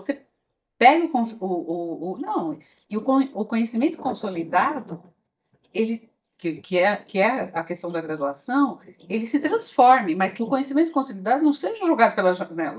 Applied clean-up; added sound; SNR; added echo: neural mask model DeepFilterNet 3.